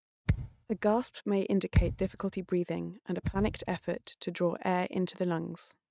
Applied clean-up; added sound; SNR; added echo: neural mask model RNNoise.